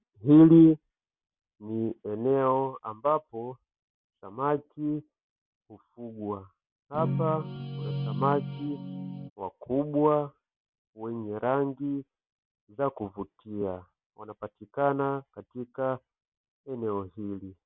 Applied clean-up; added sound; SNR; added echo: none; Guitar; 5 dB; none.